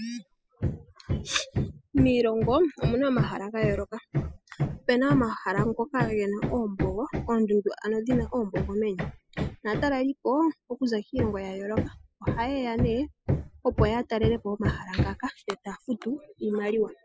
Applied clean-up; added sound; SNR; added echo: classical method spectral subtraction.